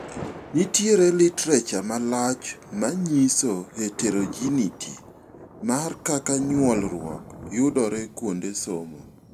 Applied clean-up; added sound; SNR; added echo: none; Thunder; 15 dB; none.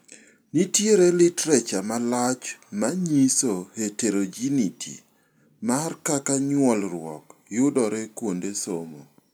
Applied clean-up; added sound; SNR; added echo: none; none; none; none.